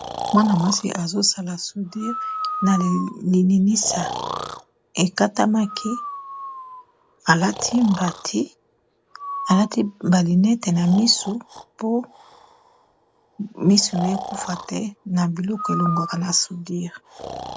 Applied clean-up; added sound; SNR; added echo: none; Breathing; 11 dB; none.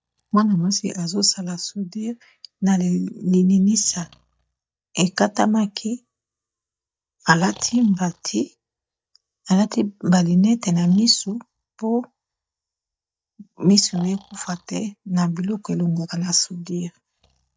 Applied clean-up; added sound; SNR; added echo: neural mask model DeepFilterNet 3.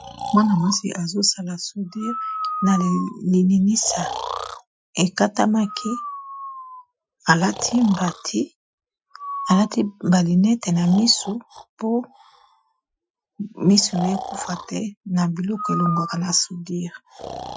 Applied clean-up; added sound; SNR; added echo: classical method Wiener filter.